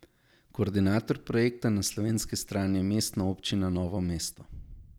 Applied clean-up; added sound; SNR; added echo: none; none; none; none.